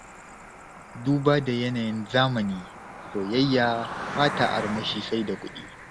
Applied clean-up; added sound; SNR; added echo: none; Cricket; 11 dB; none.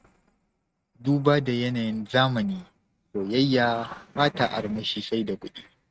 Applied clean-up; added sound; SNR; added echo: neural mask model RNNoise.